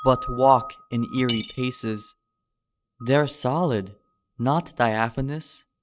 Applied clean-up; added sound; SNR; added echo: neural mask model RNNoise.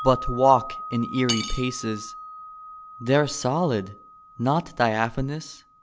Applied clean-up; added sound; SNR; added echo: none; Cutlery, silverware / Dishes, pots, and pans + Wind chime; 12 dB; none.